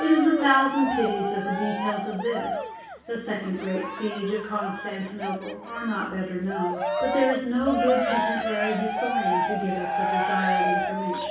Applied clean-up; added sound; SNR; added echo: none; Cheering; 2 dB; reverberation time 0.6 s.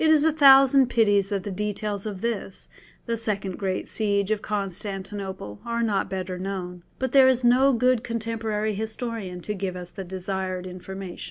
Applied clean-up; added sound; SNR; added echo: none; none; none; none.